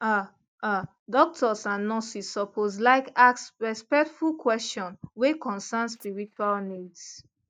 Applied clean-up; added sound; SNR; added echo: neural mask model DeepFilterNet 3.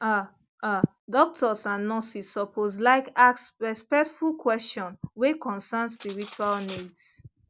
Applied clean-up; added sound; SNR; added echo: none; Cutlery, silverware; 13 dB; none.